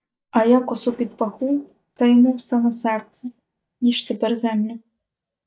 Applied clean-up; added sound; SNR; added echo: neural mask model DeepFilterNet 3.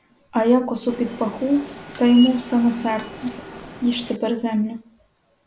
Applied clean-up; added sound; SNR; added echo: none; Subway, metro, underground; 14 dB; none.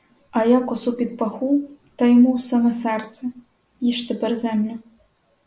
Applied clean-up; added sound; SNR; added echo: none; none; none; none.